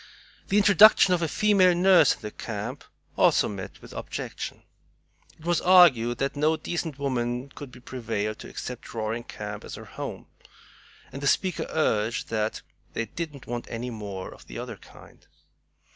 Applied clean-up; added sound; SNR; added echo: none; none; none; none.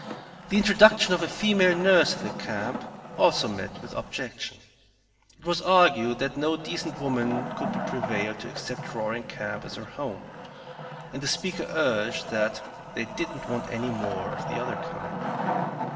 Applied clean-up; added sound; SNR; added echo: none; Wood; 8 dB; reverberation time 1.4 s.